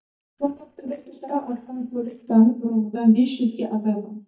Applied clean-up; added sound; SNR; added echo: neural mask model DeepFilterNet 3.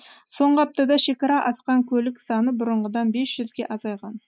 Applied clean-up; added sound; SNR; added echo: none; none; none; none.